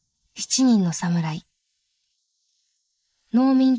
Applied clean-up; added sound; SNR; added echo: neural mask model Resemble Enhance denoiser.